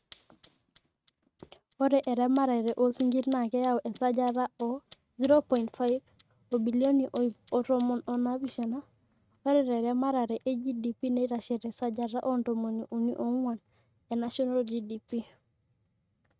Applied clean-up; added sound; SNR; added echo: neural mask model RNNoise.